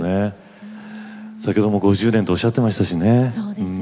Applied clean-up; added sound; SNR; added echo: none; none; none; none.